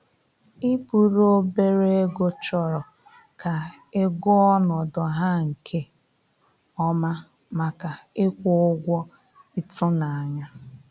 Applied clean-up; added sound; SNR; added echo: none; none; none; none.